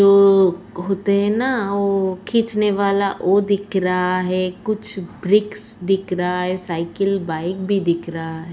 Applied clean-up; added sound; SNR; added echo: none; none; none; none.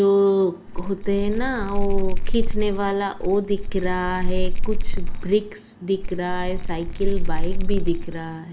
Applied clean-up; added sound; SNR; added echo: none; Bell; -4 dB; none.